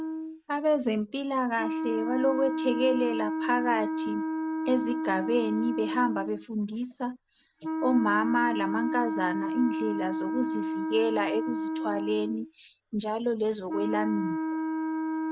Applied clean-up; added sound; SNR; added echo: none; Wind instrument, woodwind instrument; 2 dB; none.